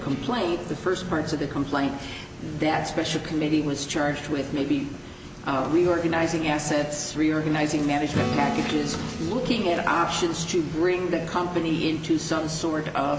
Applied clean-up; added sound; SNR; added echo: none; Acoustic guitar / Strum; 14 dB; none.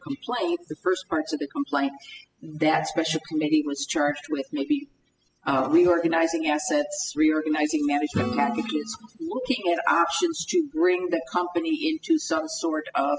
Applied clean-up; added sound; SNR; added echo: classical method spectral subtraction.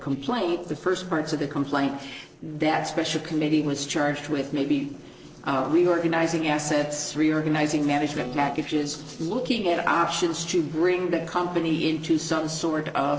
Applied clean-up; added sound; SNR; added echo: neural separator model SepFormer DNS4.